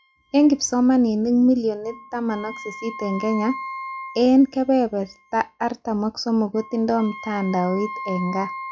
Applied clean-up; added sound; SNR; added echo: classical method log-MMSE.